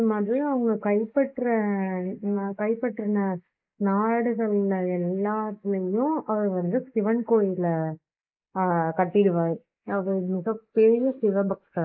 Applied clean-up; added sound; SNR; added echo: neural mask model Resemble Enhance denoiser.